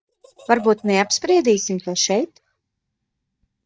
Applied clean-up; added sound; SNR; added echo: neural mask model DeepFilterNet 3.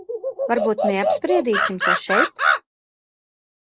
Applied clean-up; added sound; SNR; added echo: neural mask model Resemble Enhance denoiser.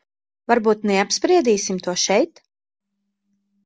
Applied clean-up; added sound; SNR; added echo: none; none; none; none.